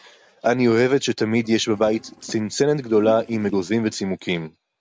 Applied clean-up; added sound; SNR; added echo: none; Toilet flush; 20 dB; none.